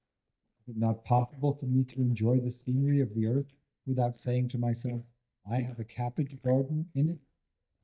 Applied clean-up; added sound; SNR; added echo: neural mask model DeepFilterNet 3.